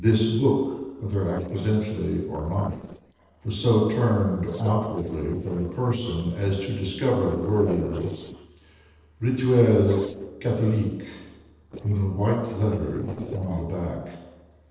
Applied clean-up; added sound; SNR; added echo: neural separator model SepFormer DNS4.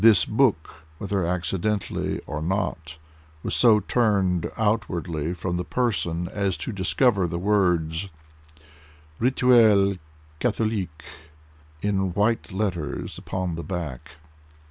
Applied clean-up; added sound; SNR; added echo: none; none; none; none.